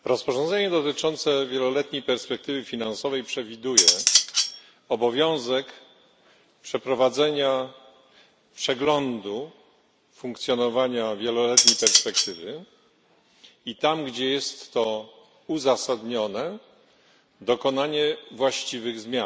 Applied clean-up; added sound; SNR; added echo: none; Cutlery, silverware; -5 dB; none.